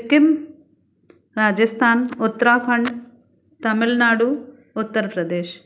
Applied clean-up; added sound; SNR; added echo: none; none; none; none.